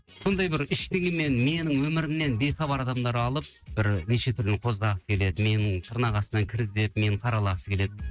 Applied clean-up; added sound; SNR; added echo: neural mask model RNNoise.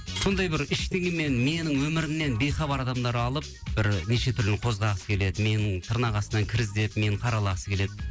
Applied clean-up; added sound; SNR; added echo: none; Dishes, pots, and pans / Glass; 20 dB; none.